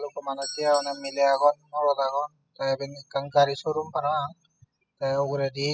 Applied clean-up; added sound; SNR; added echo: classical method spectral subtraction.